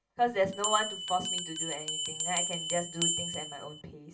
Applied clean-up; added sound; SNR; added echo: none; Bell; 0 dB; reverberation time 0.2 s.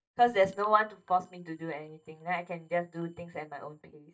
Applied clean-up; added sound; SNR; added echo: neural mask model DeepFilterNet 3.